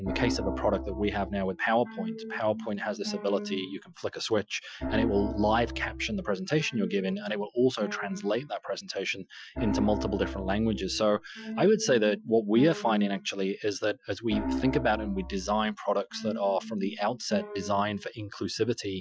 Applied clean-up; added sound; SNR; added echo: classical method Wiener filter.